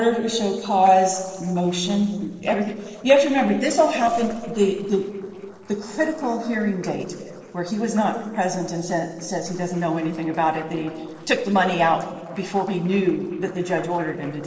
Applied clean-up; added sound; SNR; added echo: neural separator model SepFormer DNS4.